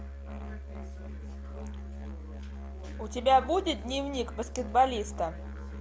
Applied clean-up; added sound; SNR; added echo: none; Musical instrument; 8 dB; none.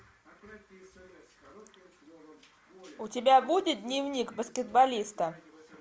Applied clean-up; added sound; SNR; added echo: none; none; none; none.